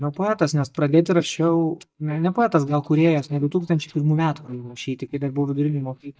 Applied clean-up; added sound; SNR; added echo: neural mask model DeepFilterNet 3.